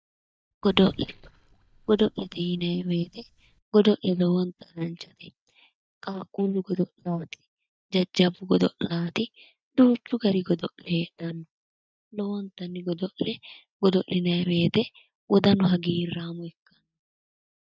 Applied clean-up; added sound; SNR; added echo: neural mask model DeepFilterNet 3.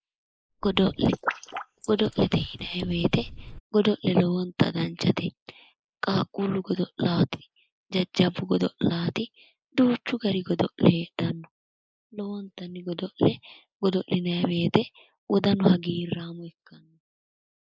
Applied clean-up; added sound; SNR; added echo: neural mask model Resemble Enhance denoiser.